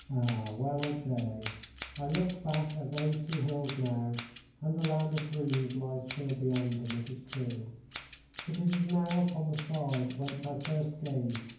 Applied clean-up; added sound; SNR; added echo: none; Scissors; 1 dB; reverberation time 0.9 s.